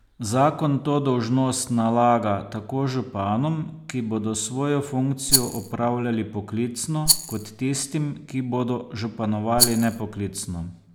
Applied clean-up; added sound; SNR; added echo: none; Rattle; 1 dB; none.